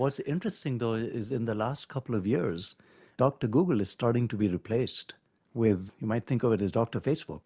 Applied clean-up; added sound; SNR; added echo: none; none; none; none.